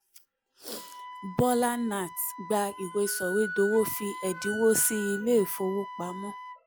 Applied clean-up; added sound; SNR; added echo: none; Wind instrument, woodwind instrument; 11 dB; none.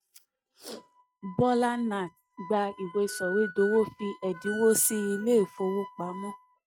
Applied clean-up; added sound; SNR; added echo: neural mask model RNNoise.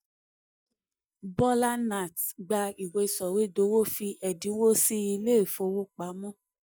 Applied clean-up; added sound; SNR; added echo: neural mask model DeepFilterNet 3.